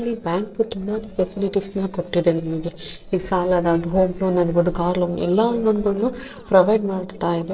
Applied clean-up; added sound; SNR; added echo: neural separator model SepFormer DNS4.